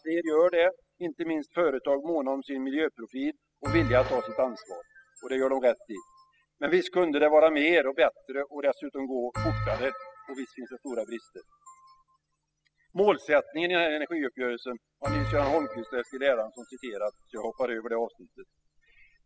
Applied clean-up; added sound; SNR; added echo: classical method spectral subtraction.